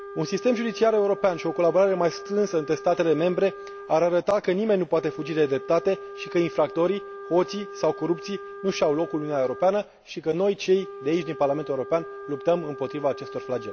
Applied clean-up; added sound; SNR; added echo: none; Wind instrument, woodwind instrument; 14 dB; none.